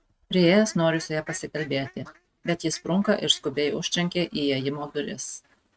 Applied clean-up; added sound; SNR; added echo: neural mask model RNNoise.